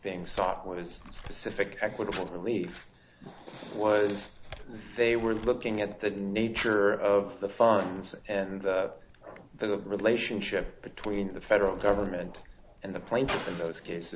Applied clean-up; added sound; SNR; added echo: none; Camera; 13 dB; none.